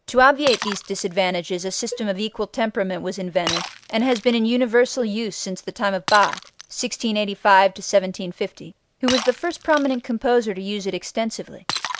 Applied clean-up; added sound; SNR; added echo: none; Cowbell + Shatter; 13 dB; none.